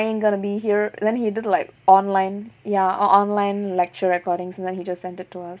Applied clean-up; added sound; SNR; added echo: none; none; none; none.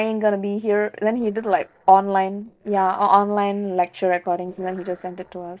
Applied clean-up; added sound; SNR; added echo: neural separator model SepFormer DNS4.